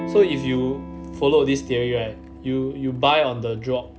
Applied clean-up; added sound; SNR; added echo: none; Electric guitar / Strum; 14 dB; none.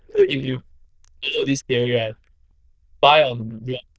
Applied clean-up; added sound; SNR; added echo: neural diffusion model UNIVERSE++.